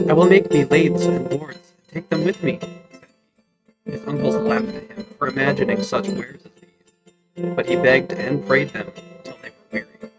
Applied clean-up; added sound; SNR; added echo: neural mask model RNNoise.